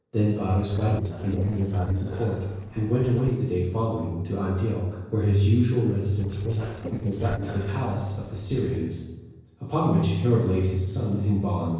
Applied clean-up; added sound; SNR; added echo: neural separator model SepFormer DNS4.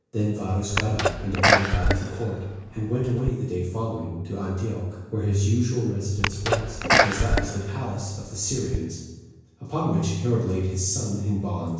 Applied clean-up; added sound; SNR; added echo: none; Sneeze; -1 dB; reverberation time 1.0 s.